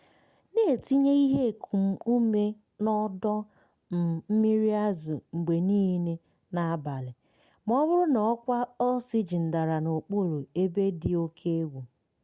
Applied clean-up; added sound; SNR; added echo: none; none; none; none.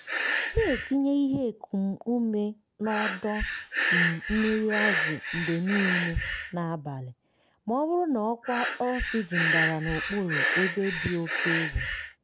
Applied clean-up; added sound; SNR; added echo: none; Breathing; 2 dB; none.